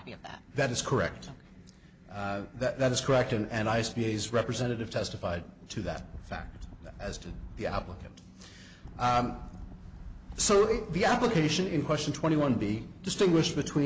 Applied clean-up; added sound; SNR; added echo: none; Wind; 14 dB; none.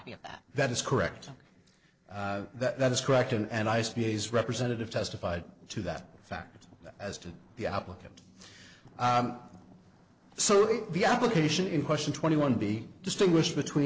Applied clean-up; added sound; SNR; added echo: neural separator model SepFormer DNS4.